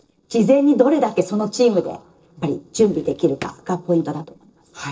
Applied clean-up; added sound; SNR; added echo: neural separator model SepFormer DNS4.